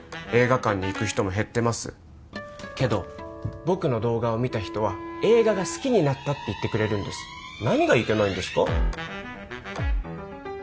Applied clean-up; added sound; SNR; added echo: none; Wind instrument, woodwind instrument; 13 dB; none.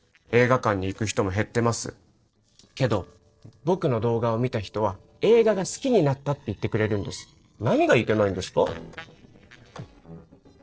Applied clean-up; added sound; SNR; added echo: neural separator model SepFormer DNS4.